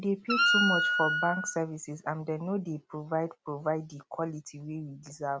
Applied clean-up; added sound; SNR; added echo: none; Wind instrument, woodwind instrument; -4 dB; none.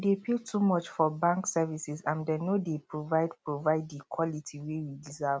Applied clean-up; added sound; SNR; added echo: none; none; none; none.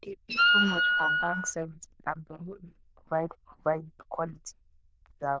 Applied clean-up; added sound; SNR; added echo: neural diffusion model UNIVERSE++.